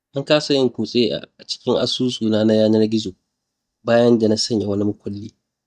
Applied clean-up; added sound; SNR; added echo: neural mask model DeepFilterNet 3.